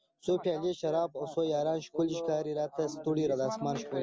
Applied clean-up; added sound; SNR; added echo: none; none; none; none.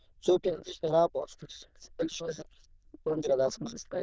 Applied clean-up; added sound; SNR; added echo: neural diffusion model UNIVERSE++.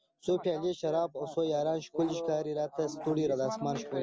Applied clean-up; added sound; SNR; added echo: none; Bark; 17 dB; none.